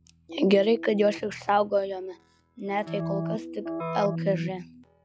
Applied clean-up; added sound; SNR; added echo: classical method log-MMSE.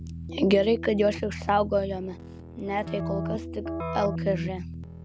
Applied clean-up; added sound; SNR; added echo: none; Keyboard (musical); 7 dB; none.